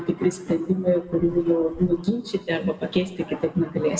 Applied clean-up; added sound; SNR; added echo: none; Buzz; 17 dB; reverberation time 0.9 s.